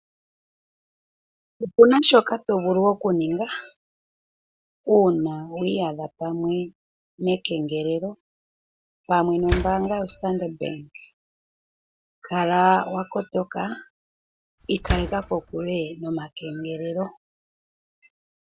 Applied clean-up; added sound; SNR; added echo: none; Slam; 7 dB; none.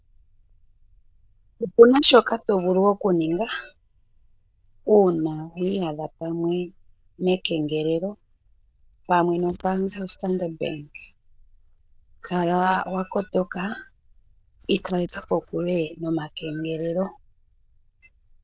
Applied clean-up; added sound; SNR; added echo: neural diffusion model UNIVERSE++.